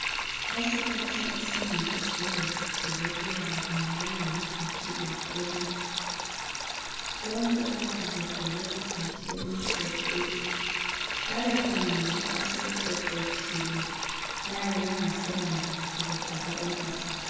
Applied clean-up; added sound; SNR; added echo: none; Sink (filling or washing); -1 dB; reverberation time 2.0 s.